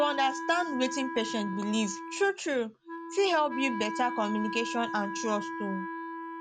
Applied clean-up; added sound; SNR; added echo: none; Wind instrument, woodwind instrument; 7 dB; none.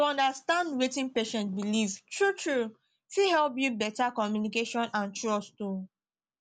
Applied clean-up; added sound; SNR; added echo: none; none; none; none.